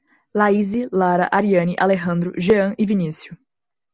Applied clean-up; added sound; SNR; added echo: none; none; none; none.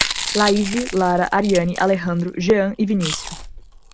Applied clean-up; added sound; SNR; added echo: none; Chewing, mastication; 9 dB; none.